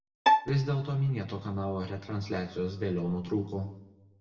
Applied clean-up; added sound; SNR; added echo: none; Bowed string instrument; -1 dB; reverberation time 0.8 s.